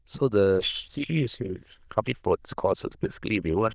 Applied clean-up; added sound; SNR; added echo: neural diffusion model UNIVERSE++.